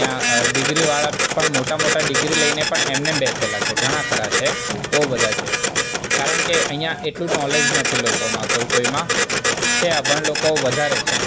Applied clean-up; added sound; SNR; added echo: none; Printer; -3 dB; none.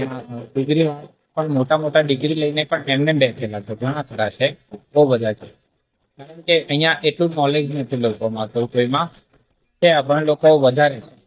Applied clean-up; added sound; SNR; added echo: neural mask model DeepFilterNet 3.